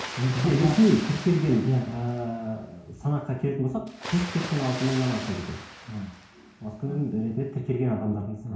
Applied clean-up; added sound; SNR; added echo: none; Water; 14 dB; reverberation time 0.6 s.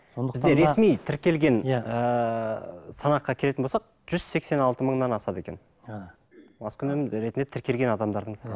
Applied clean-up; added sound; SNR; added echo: none; none; none; none.